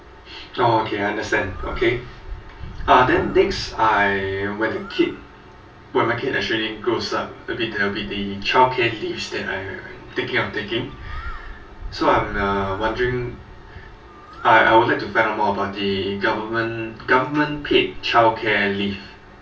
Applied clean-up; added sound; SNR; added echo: none; Bird; 17 dB; reverberation time 0.1 s.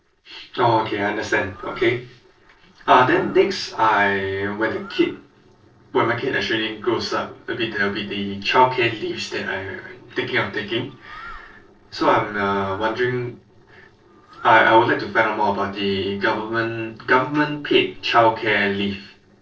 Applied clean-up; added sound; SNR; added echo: neural separator model SepFormer DNS4.